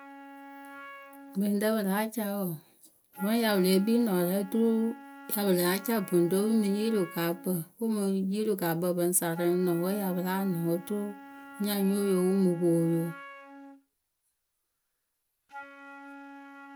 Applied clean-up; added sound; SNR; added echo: none; Wind instrument, woodwind instrument; 19 dB; none.